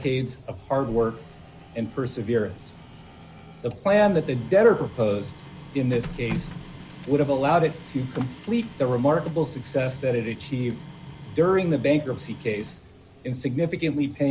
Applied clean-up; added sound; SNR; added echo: none; Printer; 16 dB; none.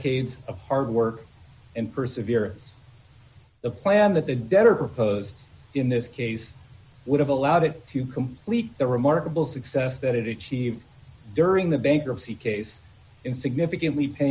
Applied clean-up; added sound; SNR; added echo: none; none; none; none.